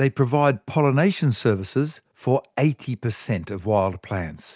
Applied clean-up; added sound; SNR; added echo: none; none; none; none.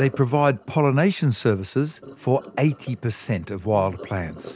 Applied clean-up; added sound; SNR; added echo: none; Sink (filling or washing); 20 dB; none.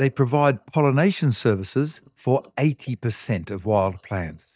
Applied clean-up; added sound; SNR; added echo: neural mask model DeepFilterNet 3.